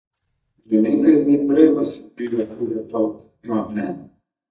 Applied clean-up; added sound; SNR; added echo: neural mask model DeepFilterNet 3.